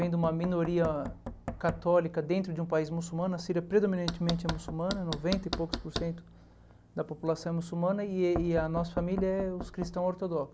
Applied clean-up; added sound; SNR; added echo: none; Knock; 10 dB; none.